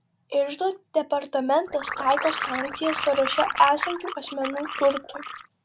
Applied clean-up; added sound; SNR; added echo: none; Liquid; 5 dB; none.